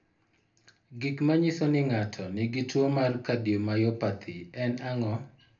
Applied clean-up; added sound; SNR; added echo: none; none; none; reverberation time 0.3 s.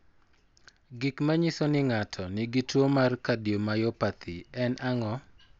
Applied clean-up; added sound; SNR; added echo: none; none; none; none.